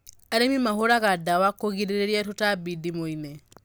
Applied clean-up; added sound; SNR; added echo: none; none; none; none.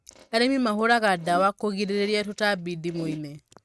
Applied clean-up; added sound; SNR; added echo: neural mask model RNNoise.